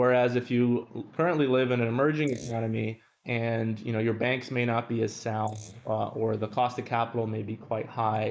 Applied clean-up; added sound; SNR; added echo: neural mask model Resemble Enhance denoiser.